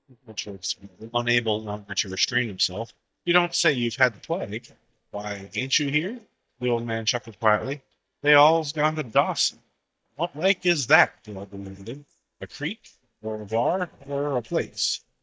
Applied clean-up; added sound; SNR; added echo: neural mask model DeepFilterNet 3.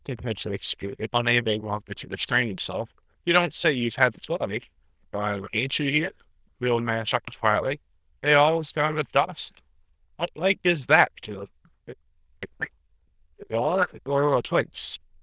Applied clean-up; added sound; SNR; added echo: neural diffusion model UNIVERSE++.